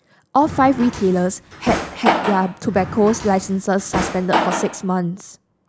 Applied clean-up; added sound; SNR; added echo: none; Drawer open or close; 5 dB; none.